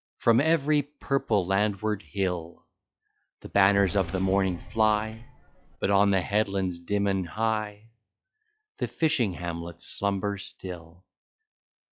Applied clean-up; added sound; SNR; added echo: classical method log-MMSE.